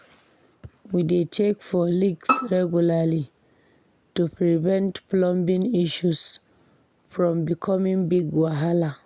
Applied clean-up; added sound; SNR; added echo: none; Bowed string instrument; 4 dB; none.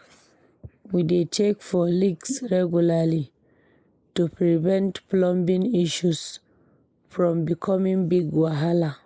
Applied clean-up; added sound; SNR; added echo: neural mask model Resemble Enhance denoiser.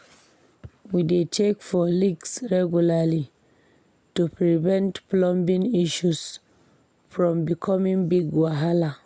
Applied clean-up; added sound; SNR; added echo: none; none; none; none.